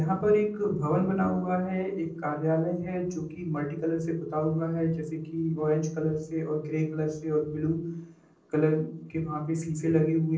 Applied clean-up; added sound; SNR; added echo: neural separator model SepFormer DNS4.